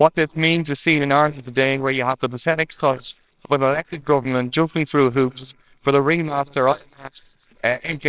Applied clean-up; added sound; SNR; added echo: neural separator model SepFormer WHAMR!.